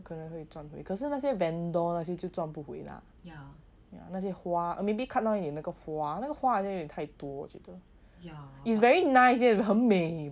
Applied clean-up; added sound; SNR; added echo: none; none; none; none.